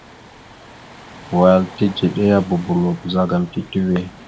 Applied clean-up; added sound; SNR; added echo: none; Waves, surf; 20 dB; none.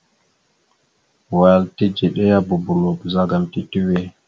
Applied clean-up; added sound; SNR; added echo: none; none; none; none.